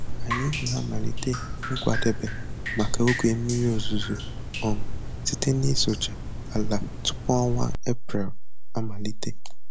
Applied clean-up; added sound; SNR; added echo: none; Drip; -2 dB; none.